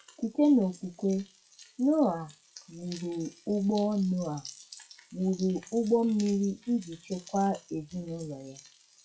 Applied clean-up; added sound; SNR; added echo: classical method WPE with log-MMSE.